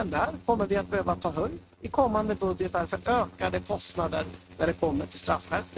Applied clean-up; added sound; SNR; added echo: neural mask model RNNoise.